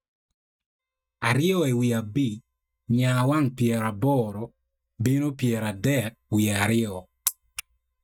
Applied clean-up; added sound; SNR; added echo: neural mask model DeepFilterNet 3.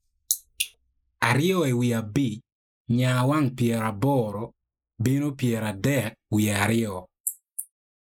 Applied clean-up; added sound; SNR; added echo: neural mask model Resemble Enhance denoiser.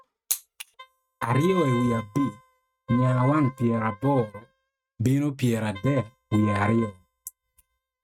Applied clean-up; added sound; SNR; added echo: neural mask model RNNoise.